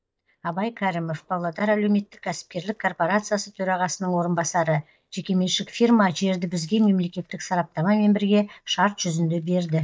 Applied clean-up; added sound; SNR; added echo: neural mask model DeepFilterNet 3.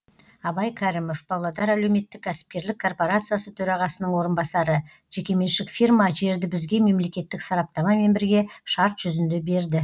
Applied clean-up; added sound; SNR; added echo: none; none; none; none.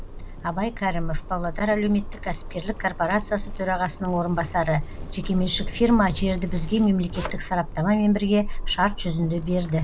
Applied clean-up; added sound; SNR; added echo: none; Zipper (clothing); 7 dB; none.